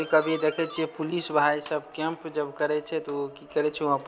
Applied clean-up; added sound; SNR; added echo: none; Doorbell; 18 dB; none.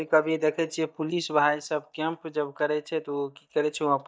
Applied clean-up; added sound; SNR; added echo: neural mask model DeepFilterNet 3.